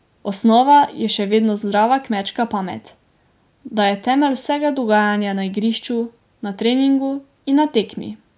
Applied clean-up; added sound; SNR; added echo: none; none; none; none.